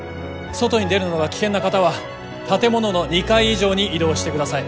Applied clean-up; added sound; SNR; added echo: none; none; none; none.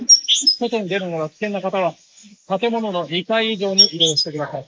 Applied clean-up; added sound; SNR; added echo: neural mask model Resemble Enhance denoiser.